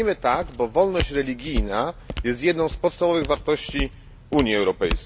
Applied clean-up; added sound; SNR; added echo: none; Walk, footsteps; 8 dB; none.